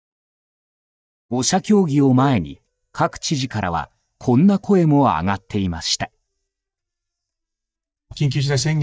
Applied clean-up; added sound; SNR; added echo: neural mask model DeepFilterNet 3.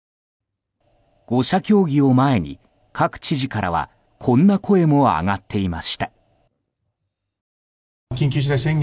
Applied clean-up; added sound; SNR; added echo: none; none; none; none.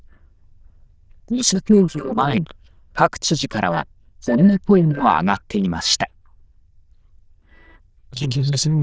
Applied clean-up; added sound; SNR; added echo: neural diffusion model UNIVERSE++.